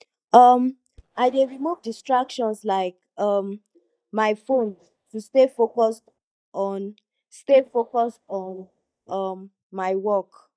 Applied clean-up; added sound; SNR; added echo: neural mask model DeepFilterNet 3.